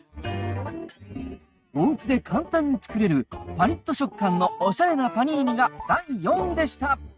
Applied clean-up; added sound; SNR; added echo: neural mask model RNNoise.